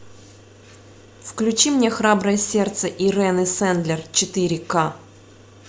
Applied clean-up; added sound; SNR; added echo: none; none; none; none.